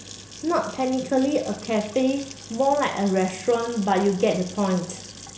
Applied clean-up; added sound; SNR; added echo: none; Sink (filling or washing) / Water tap, faucet / Splash, splatter; 18 dB; none.